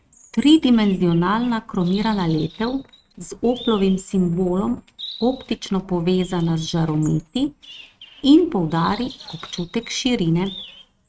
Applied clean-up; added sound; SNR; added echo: neural mask model RNNoise.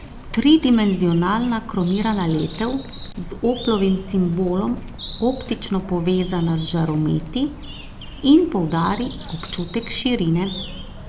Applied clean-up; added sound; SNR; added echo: none; Bird; 12 dB; none.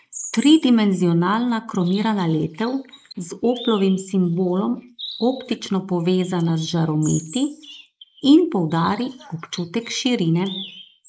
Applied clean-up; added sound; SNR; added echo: neural mask model Resemble Enhance denoiser.